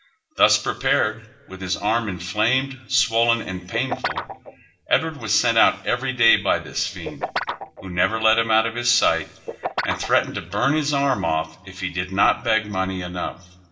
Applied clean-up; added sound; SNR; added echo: none; Guitar; 9 dB; reverberation time 1.3 s.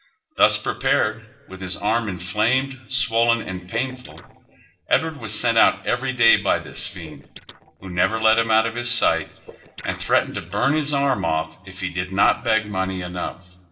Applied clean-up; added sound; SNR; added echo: neural separator model SepFormer DNS4.